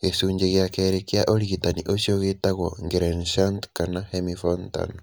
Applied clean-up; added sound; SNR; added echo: none; none; none; none.